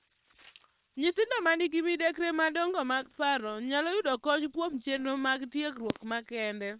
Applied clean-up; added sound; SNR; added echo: neural separator model SepFormer WHAM!.